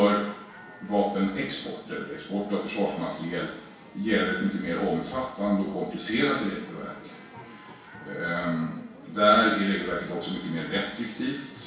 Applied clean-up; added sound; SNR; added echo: none; Chatter / Chirp, tweet / Livestock, farm animals, working animals; 18 dB; reverberation time 0.6 s.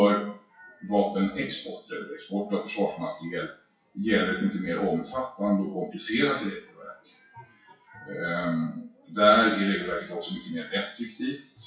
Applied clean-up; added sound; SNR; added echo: classical method WPE with log-MMSE.